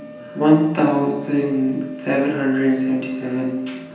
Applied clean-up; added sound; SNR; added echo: none; Wind instrument, woodwind instrument; 20 dB; reverberation time 0.9 s.